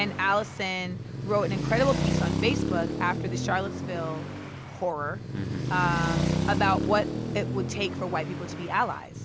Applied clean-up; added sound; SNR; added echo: none; Traffic noise, roadway noise; 1 dB; none.